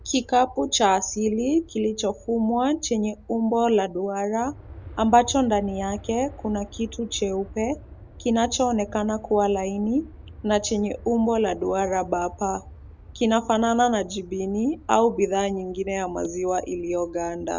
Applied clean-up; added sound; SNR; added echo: none; Aircraft; 20 dB; none.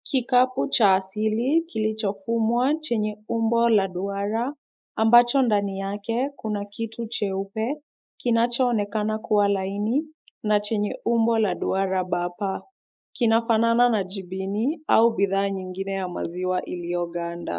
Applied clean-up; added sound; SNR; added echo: neural mask model Resemble Enhance denoiser.